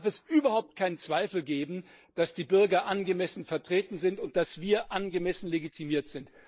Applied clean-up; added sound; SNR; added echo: neural mask model Resemble Enhance denoiser.